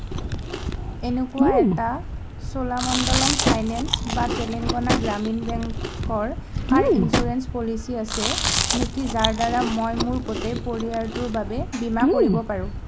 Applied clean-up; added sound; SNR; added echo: none; Chewing, mastication + Drawer open or close; 0 dB; none.